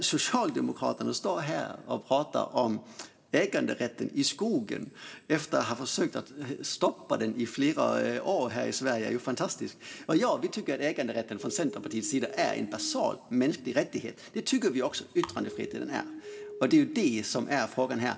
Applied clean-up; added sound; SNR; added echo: none; Siren; 12 dB; reverberation time 1.0 s.